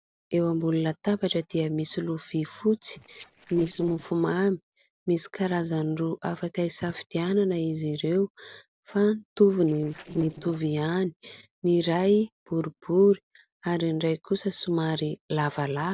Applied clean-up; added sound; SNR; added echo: neural separator model SepFormer DNS4.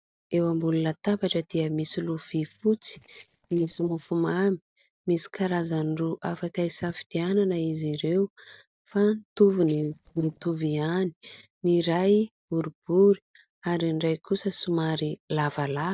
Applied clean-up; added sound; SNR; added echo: neural mask model DeepFilterNet 3.